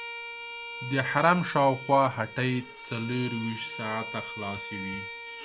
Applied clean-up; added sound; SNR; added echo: none; Bowed string instrument; 11 dB; none.